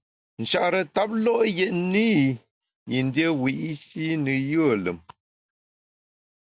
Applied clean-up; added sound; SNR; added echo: none; none; none; none.